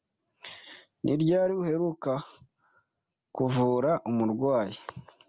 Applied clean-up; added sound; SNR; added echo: none; none; none; none.